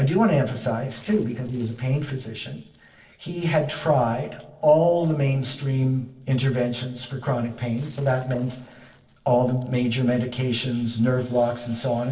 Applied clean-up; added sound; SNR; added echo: neural separator model SepFormer DNS4.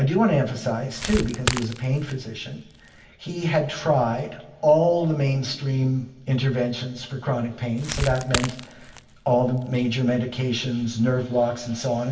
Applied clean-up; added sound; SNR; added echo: none; Crackle; 8 dB; reverberation time 0.2 s.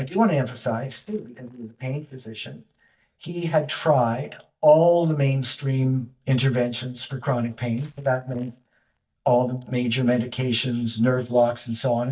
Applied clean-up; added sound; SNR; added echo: neural mask model DeepFilterNet 3.